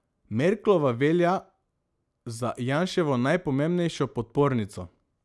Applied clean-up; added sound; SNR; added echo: none; none; none; none.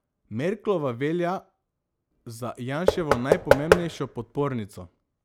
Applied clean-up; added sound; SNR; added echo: none; Knock / Wood; -4 dB; none.